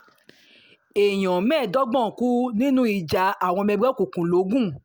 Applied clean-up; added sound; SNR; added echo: none; none; none; none.